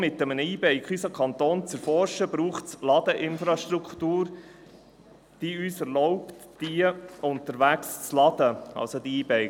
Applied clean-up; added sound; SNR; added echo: none; none; none; none.